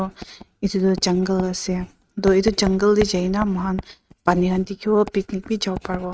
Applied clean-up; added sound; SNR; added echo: neural mask model RNNoise.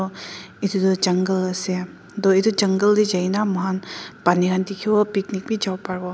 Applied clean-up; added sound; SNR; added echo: none; none; none; none.